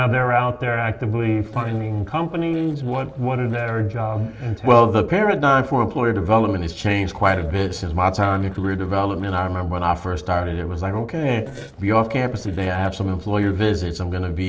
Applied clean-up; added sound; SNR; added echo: neural separator model SepFormer DNS4.